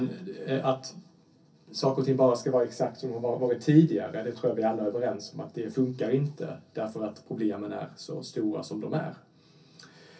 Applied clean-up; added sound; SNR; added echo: none; none; none; reverberation time 0.3 s.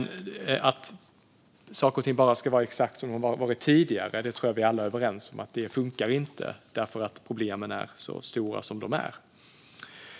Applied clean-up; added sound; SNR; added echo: none; none; none; none.